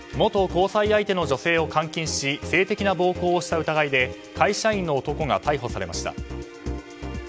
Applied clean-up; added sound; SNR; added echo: none; none; none; none.